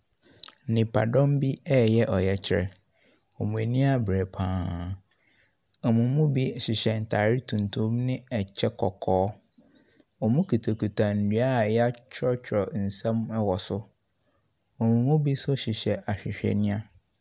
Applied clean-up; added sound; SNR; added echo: none; none; none; none.